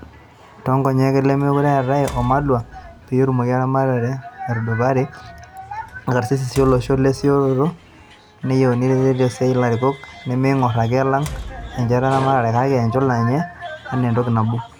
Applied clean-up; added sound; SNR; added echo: none; Door; 18 dB; none.